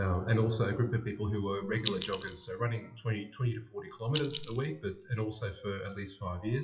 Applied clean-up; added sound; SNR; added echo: classical method WPE with log-MMSE.